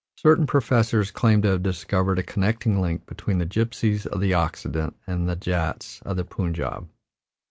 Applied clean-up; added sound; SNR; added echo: none; none; none; none.